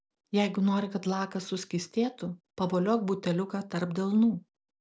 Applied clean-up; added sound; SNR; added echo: none; none; none; none.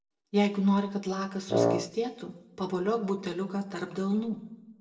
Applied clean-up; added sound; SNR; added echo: none; Wind instrument, woodwind instrument; -2 dB; reverberation time 0.7 s.